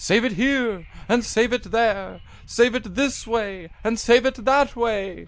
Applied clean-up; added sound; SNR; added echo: none; Subway, metro, underground / Wind; 20 dB; none.